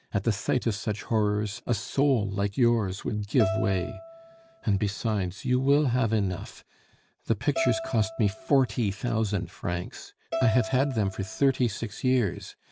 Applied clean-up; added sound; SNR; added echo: none; Bowed string instrument; 10 dB; none.